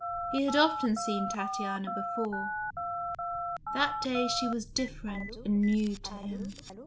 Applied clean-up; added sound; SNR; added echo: none; Telephone; 4 dB; none.